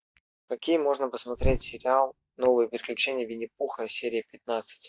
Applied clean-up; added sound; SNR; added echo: neural mask model DeepFilterNet 3.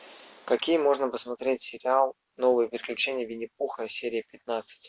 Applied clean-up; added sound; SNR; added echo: none; none; none; none.